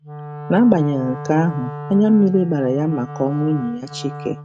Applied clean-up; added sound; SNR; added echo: neural mask model RNNoise.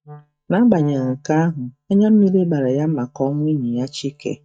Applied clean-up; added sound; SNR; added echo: neural mask model DeepFilterNet 3.